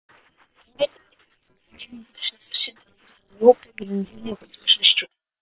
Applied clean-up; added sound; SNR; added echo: neural separator model SepFormer WHAM!.